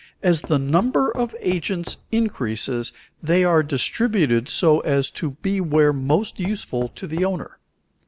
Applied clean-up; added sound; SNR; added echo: none; Knock / Wood; 19 dB; none.